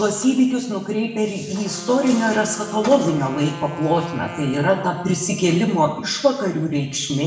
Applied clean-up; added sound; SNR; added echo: none; Wind instrument, woodwind instrument; 17 dB; reverberation time 0.9 s.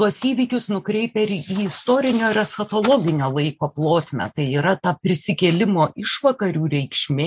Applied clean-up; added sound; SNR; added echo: none; none; none; none.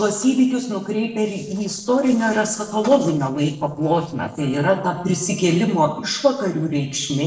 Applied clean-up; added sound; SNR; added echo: neural separator model SepFormer DNS4.